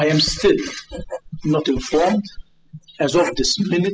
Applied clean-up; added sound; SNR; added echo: classical method spectral subtraction.